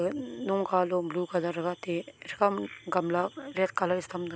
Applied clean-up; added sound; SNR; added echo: none; none; none; none.